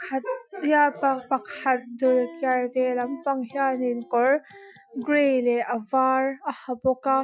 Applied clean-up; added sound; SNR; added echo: classical method Wiener filter.